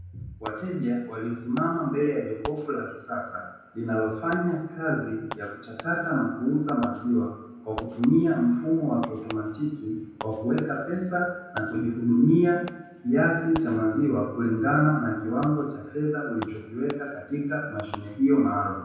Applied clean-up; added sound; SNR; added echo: none; Fireworks; 19 dB; reverberation time 0.9 s.